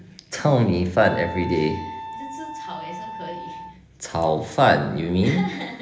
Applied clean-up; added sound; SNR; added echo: none; Wind instrument, woodwind instrument; 12 dB; reverberation time 0.8 s.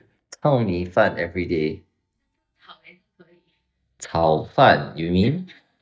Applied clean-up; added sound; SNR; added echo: neural mask model DeepFilterNet 3.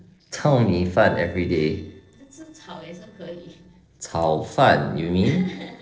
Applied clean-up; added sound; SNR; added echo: neural separator model SepFormer DNS4.